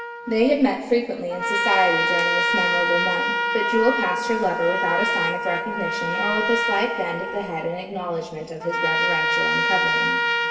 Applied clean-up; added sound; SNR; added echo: none; Trumpet; -1 dB; reverberation time 2.0 s.